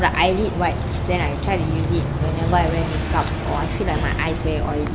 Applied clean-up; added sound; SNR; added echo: none; Tearing; 19 dB; none.